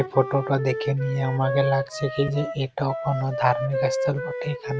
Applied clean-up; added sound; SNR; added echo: none; Wind instrument, woodwind instrument; 5 dB; none.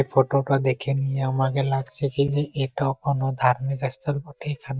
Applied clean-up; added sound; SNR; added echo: neural mask model DeepFilterNet 3.